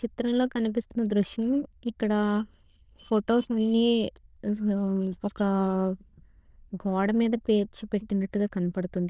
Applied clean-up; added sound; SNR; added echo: neural diffusion model UNIVERSE++.